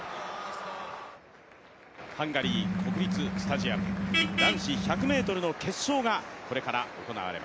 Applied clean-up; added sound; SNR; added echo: none; Vehicle horn, car horn, honking; -3 dB; none.